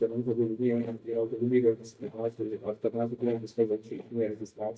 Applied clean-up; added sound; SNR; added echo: neural mask model DeepFilterNet 3.